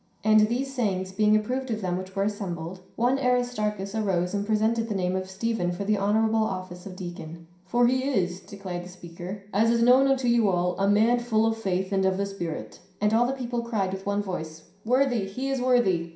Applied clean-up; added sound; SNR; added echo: none; none; none; reverberation time 0.5 s.